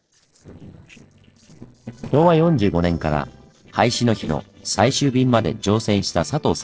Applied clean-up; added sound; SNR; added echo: neural separator model SepFormer DNS4.